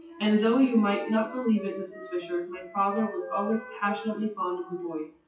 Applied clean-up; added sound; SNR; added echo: classical method WPE with log-MMSE.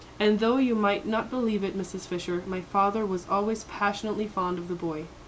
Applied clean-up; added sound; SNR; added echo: none; none; none; none.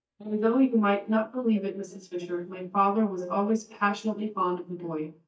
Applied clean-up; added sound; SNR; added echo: neural mask model DeepFilterNet 3.